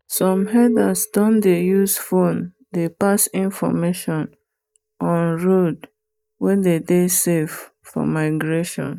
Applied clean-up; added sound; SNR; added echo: neural mask model DeepFilterNet 3.